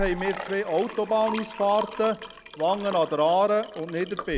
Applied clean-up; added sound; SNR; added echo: none; Liquid; 11 dB; none.